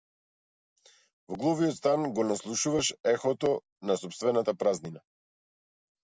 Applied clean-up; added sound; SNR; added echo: none; none; none; none.